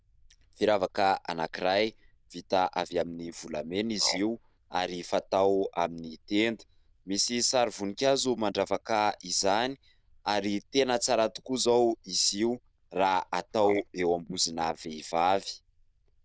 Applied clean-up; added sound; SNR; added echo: neural diffusion model UNIVERSE++.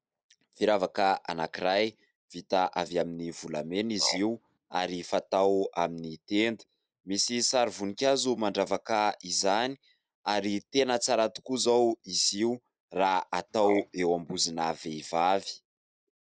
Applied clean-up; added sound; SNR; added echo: neural mask model Resemble Enhance denoiser.